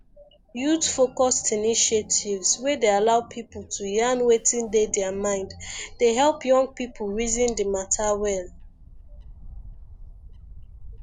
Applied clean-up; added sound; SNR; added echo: none; Wind / Bird; 19 dB; none.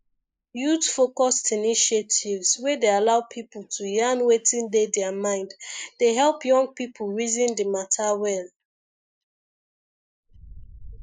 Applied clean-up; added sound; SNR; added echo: neural mask model Resemble Enhance denoiser.